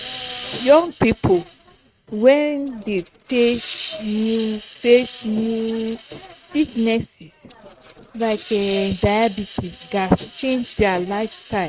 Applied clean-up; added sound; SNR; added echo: neural mask model RNNoise.